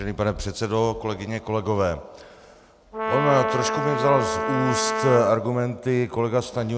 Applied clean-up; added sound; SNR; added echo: none; Brass instrument; 2 dB; none.